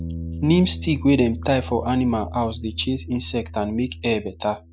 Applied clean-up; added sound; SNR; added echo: none; Bass guitar; 11 dB; none.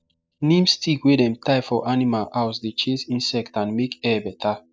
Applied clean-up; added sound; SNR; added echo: neural mask model DeepFilterNet 3.